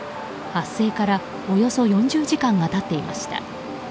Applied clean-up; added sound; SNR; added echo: none; none; none; none.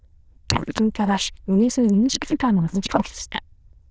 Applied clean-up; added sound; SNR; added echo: neural diffusion model UNIVERSE++.